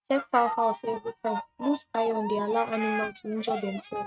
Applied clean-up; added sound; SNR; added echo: neural mask model RNNoise.